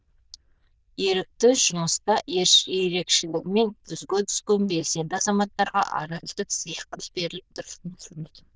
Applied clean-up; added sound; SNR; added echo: neural diffusion model UNIVERSE++.